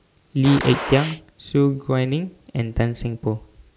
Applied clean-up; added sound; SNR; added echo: none; Gunshot, gunfire; 8 dB; none.